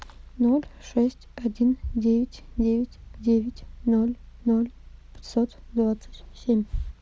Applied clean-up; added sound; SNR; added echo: none; none; none; none.